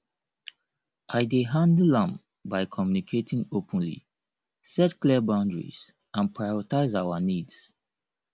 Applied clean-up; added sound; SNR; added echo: none; none; none; none.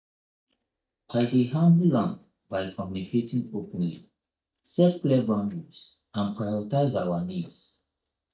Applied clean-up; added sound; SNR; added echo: neural mask model DeepFilterNet 3.